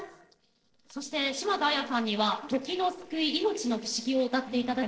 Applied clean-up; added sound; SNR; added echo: neural separator model SepFormer DNS4.